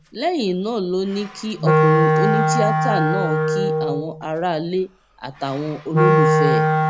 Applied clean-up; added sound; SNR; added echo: none; Wind instrument, woodwind instrument; -5 dB; none.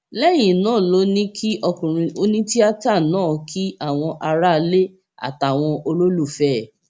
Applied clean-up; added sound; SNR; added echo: none; none; none; none.